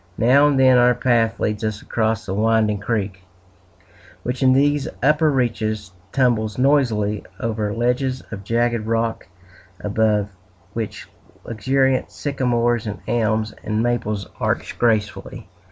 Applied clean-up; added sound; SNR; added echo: none; none; none; none.